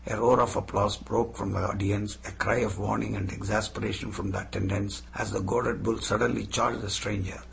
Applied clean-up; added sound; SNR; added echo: none; none; none; none.